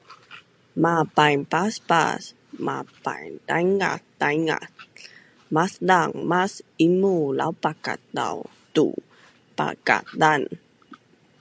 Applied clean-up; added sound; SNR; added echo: none; none; none; none.